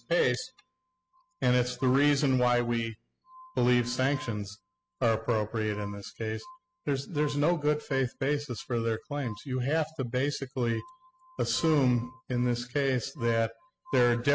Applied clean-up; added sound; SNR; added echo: classical method spectral subtraction.